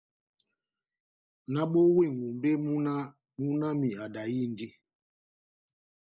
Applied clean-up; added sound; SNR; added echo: neural mask model Resemble Enhance denoiser.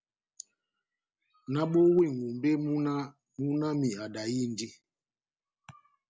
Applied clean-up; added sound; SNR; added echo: none; none; none; none.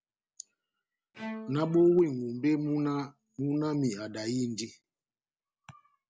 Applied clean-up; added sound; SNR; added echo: none; Bowed string instrument; 17 dB; none.